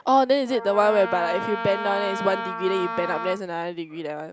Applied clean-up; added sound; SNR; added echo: none; Wind instrument, woodwind instrument; 8 dB; none.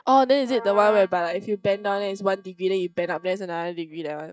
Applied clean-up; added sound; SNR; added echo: neural mask model DeepFilterNet 3.